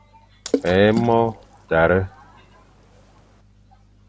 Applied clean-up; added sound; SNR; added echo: none; Water / Splash, splatter; 10 dB; none.